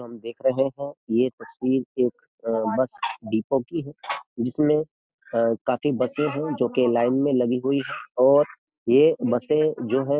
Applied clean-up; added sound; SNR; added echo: none; none; none; none.